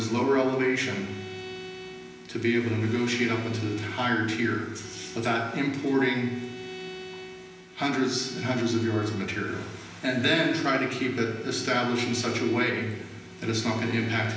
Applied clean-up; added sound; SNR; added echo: none; Bowed string instrument; 15 dB; reverberation time 0.9 s.